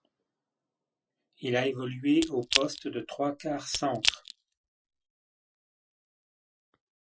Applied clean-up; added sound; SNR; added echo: classical method Wiener filter.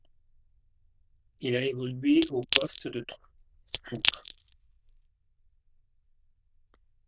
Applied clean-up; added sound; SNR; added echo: neural diffusion model UNIVERSE++.